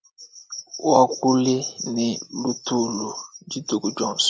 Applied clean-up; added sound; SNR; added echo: none; none; none; none.